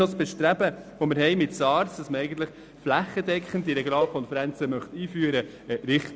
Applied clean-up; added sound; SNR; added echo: none; Cowbell; 8 dB; none.